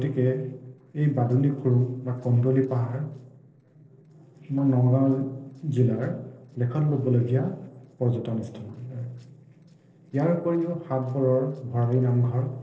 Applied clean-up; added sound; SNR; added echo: neural separator model SepFormer DNS4.